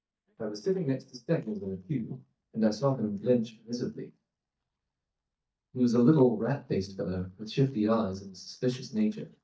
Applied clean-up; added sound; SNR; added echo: neural mask model DeepFilterNet 3.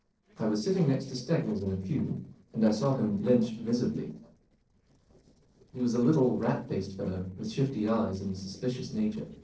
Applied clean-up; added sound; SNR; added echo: neural separator model SepFormer DNS4.